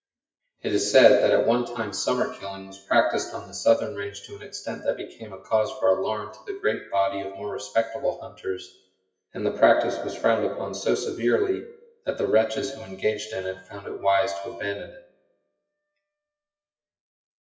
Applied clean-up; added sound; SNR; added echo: classical method WPE with log-MMSE.